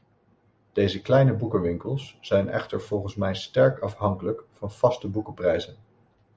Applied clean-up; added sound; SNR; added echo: none; none; none; none.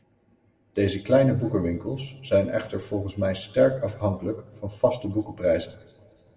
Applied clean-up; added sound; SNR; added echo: none; none; none; reverberation time 1.1 s.